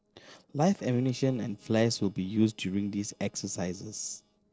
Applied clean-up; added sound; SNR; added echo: neural separator model SepFormer DNS4.